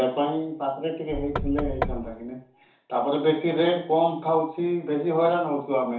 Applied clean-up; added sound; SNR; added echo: none; Knock / Wood; 6 dB; reverberation time 0.9 s.